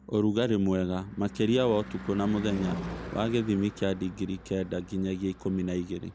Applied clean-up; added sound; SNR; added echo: none; Car passing by / Engine / Truck; 13 dB; none.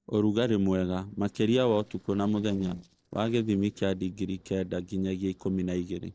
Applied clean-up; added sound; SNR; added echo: neural separator model SepFormer DNS4.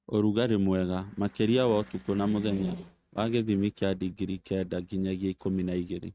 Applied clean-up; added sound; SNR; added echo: neural mask model RNNoise.